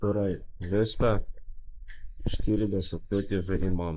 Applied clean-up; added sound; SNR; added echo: neural mask model Resemble Enhance denoiser.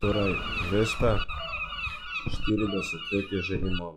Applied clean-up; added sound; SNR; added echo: classical method log-MMSE.